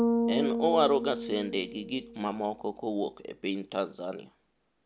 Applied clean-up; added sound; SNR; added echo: none; Bass guitar; 3 dB; none.